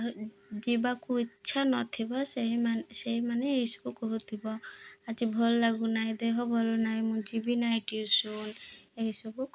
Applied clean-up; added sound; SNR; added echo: none; none; none; none.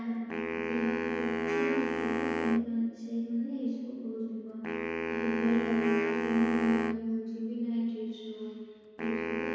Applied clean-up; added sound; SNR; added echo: none; Wind instrument, woodwind instrument; 2 dB; reverberation time 2.2 s.